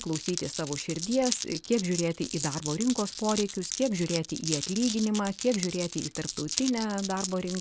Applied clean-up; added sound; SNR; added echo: none; Glass; 7 dB; none.